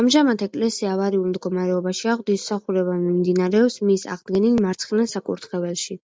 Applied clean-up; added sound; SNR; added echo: none; none; none; none.